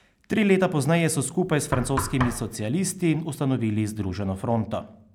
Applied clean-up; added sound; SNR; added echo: none; Knock; 10 dB; none.